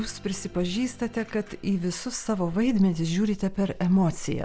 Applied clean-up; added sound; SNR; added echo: none; none; none; none.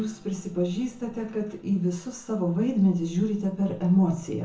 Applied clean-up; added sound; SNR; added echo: none; none; none; reverberation time 0.5 s.